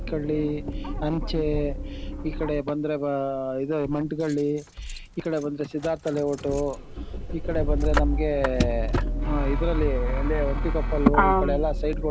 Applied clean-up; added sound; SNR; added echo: none; Motor vehicle (road); -1 dB; none.